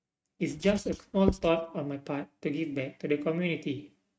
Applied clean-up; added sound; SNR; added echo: neural mask model RNNoise.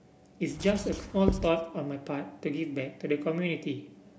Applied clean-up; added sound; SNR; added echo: none; Writing; 5 dB; none.